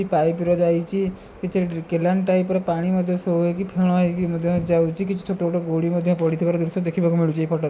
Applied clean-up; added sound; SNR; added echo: none; none; none; none.